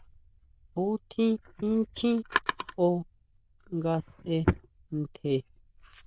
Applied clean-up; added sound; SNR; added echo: neural diffusion model UNIVERSE++.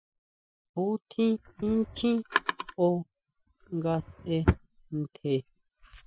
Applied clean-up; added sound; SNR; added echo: classical method Wiener filter.